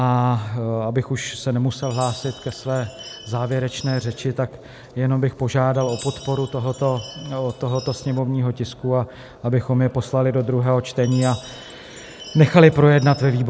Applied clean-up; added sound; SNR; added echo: none; Chime; 20 dB; none.